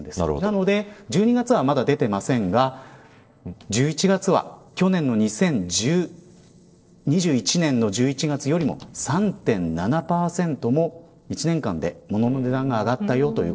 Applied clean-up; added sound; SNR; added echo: neural separator model SepFormer DNS4.